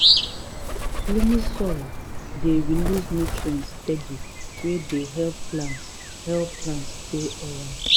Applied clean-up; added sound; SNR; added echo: none; Bird vocalization, bird call, bird song + Bird; -2 dB; none.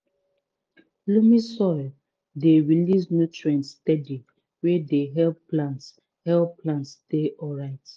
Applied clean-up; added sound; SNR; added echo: none; none; none; none.